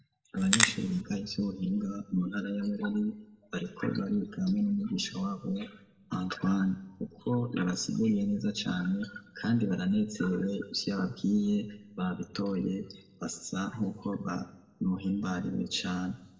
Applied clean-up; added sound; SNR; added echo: none; Crackle; -3 dB; reverberation time 0.7 s.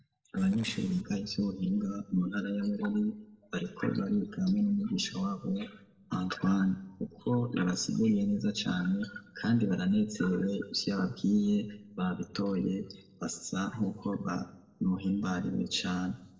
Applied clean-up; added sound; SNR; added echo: neural separator model SepFormer DNS4.